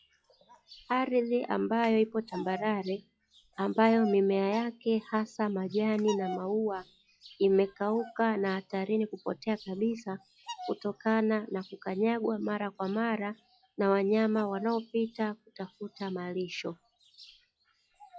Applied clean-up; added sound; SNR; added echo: classical method log-MMSE.